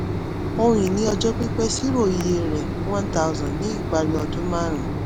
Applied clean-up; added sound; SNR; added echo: none; Mechanisms; 2 dB; none.